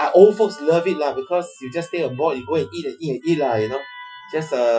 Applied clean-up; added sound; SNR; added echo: classical method Wiener filter.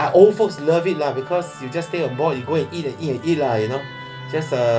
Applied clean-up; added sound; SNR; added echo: none; Musical instrument; 16 dB; none.